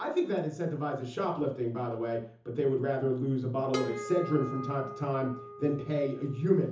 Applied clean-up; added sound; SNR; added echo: none; Harp; 10 dB; reverberation time 0.6 s.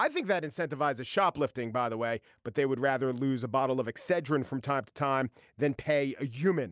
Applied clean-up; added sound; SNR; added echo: none; none; none; none.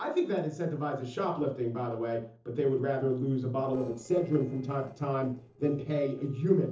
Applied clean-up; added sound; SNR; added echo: neural separator model SepFormer DNS4.